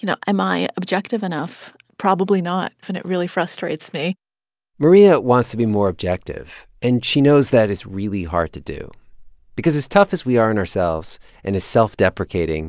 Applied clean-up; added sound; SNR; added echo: none; none; none; none.